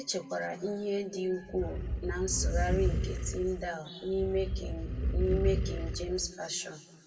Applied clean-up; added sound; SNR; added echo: none; Animal; -1 dB; reverberation time 1.4 s.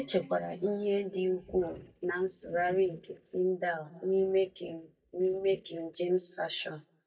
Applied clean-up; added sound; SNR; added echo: neural mask model DeepFilterNet 3.